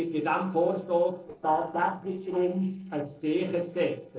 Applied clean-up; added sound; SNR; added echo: neural separator model SepFormer DNS4.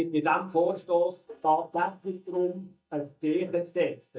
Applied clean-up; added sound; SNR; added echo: neural mask model DeepFilterNet 3.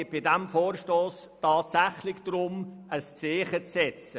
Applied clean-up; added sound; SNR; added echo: none; none; none; none.